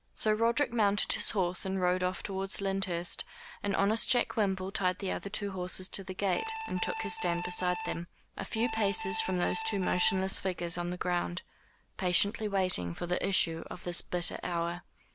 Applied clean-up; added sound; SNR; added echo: none; Alarm; 6 dB; none.